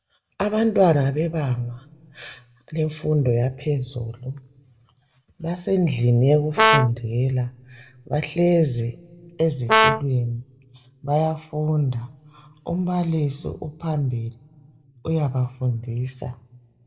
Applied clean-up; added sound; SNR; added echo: none; Brass instrument; -2 dB; reverberation time 0.7 s.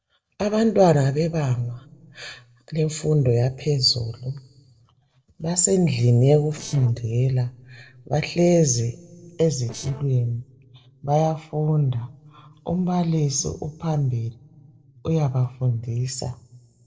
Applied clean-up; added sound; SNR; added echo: neural separator model SepFormer DNS4.